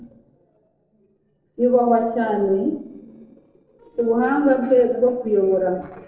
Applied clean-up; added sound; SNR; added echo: neural separator model SepFormer DNS4.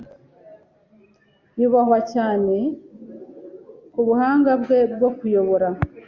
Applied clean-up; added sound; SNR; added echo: none; none; none; none.